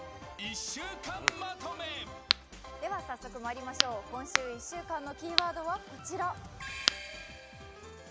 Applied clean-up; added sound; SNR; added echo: none; Crack; -3 dB; none.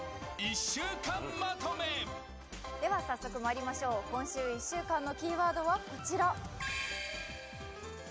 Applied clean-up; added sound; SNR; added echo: none; none; none; none.